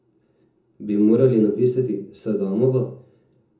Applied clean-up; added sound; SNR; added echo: none; none; none; reverberation time 0.6 s.